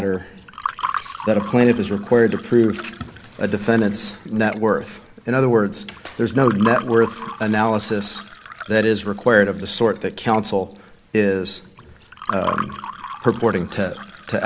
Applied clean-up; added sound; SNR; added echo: none; Fill (with liquid) / Water; 13 dB; none.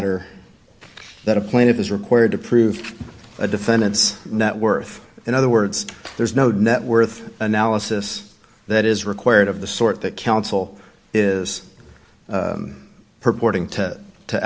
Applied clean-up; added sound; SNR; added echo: none; none; none; none.